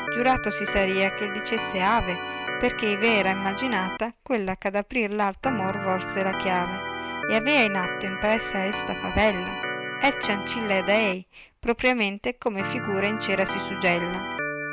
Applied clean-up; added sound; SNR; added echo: none; Organ; 6 dB; none.